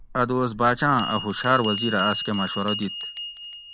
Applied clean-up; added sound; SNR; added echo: none; Bell; 1 dB; none.